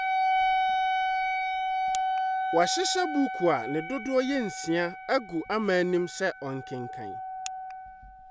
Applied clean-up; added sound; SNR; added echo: none; Wind instrument, woodwind instrument; 0 dB; none.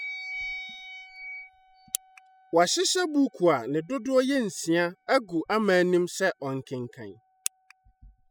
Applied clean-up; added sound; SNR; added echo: classical method spectral subtraction.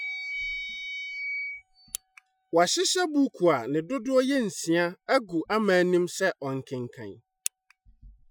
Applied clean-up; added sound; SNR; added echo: classical method Wiener filter.